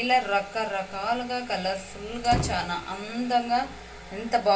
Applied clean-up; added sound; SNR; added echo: none; Slam; 6 dB; reverberation time 0.3 s.